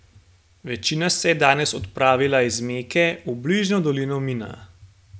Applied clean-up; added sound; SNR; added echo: none; none; none; none.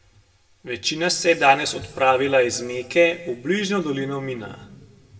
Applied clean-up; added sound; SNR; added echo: none; none; none; reverberation time 1.2 s.